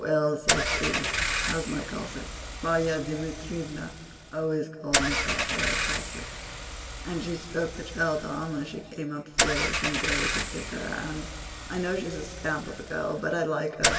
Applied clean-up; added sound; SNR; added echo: none; Engine / Car; 0 dB; reverberation time 1.8 s.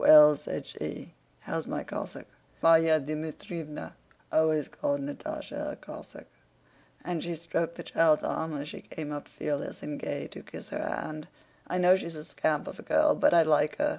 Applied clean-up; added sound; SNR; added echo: none; none; none; none.